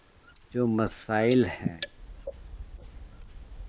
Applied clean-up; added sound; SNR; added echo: neural mask model Resemble Enhance denoiser.